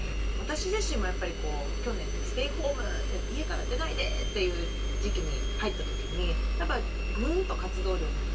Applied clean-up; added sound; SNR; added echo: none; Engine; -5 dB; reverberation time 0.2 s.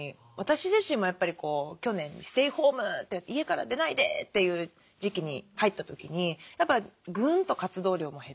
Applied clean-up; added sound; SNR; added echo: none; none; none; none.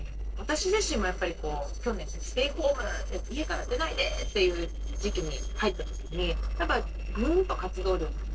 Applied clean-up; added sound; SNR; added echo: neural separator model SepFormer DNS4.